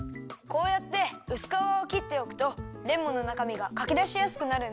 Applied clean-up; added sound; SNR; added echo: none; none; none; none.